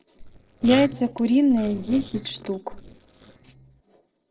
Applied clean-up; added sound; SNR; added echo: neural separator model SepFormer DNS4.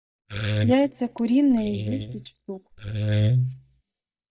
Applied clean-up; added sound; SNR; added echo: neural mask model DeepFilterNet 3.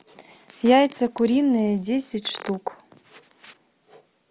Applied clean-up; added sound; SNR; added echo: none; none; none; none.